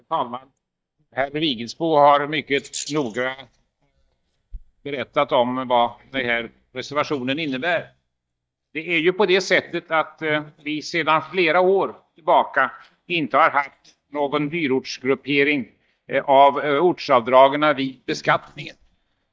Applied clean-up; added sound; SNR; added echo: neural mask model DeepFilterNet 3.